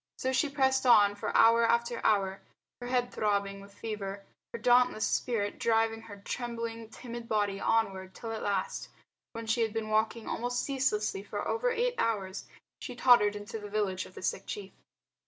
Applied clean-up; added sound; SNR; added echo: none; none; none; none.